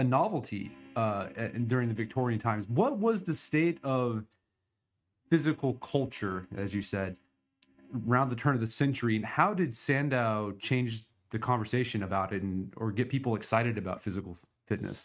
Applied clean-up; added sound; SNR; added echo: neural mask model RNNoise.